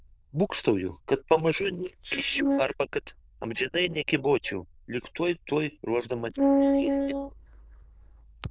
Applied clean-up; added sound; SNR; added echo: neural diffusion model UNIVERSE++.